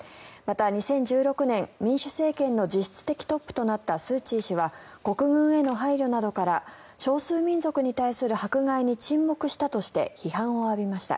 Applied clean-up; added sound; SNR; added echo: none; none; none; none.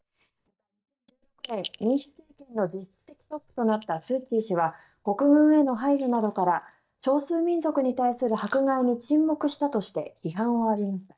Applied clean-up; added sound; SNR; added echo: neural mask model DeepFilterNet 3.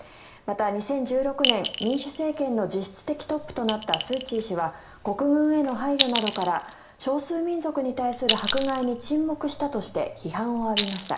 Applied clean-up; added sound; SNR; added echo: none; Chink, clink; 7 dB; reverberation time 0.6 s.